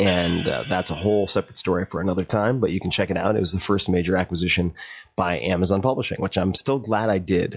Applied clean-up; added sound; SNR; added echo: classical method log-MMSE.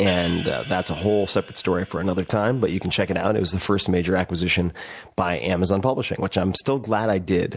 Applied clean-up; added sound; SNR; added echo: none; Hi-hat; 15 dB; none.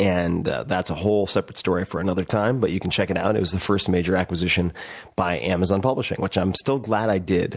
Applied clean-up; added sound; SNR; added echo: none; none; none; none.